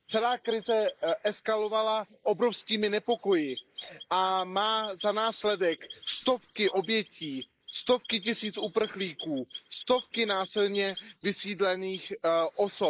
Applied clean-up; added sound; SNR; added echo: neural mask model Resemble Enhance denoiser.